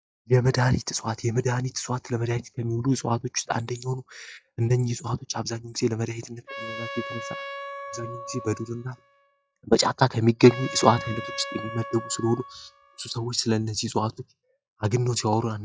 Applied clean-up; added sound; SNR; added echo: classical method log-MMSE.